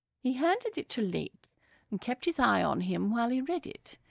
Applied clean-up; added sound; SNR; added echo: neural mask model DeepFilterNet 3.